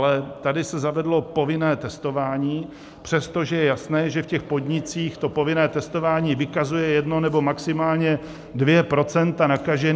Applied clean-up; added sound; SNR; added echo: none; none; none; none.